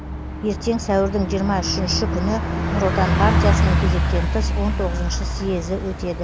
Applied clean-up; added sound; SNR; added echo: none; Bus; -2 dB; none.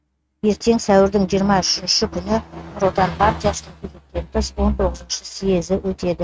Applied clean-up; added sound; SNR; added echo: neural mask model RNNoise.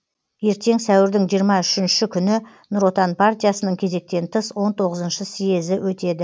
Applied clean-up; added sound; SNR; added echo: none; none; none; none.